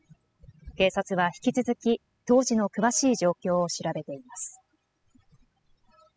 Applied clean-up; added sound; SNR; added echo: classical method spectral subtraction.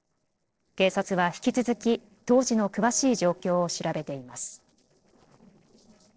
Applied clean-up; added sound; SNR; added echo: neural separator model SepFormer DNS4.